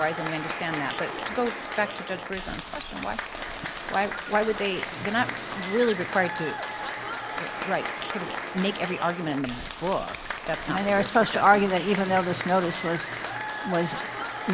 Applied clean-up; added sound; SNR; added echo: none; Applause / Crowd; 6 dB; none.